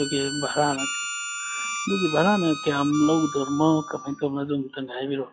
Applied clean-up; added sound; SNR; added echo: classical method log-MMSE.